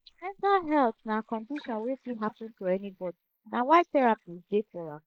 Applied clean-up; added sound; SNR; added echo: neural mask model Resemble Enhance denoiser.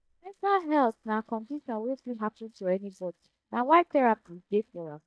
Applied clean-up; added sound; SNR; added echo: neural mask model DeepFilterNet 3.